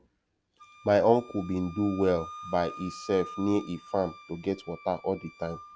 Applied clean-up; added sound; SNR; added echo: none; Wind instrument, woodwind instrument; 17 dB; none.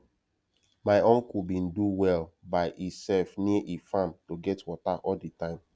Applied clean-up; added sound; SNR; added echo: none; none; none; none.